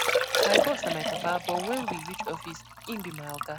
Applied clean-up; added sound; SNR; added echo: none; Liquid; -5 dB; none.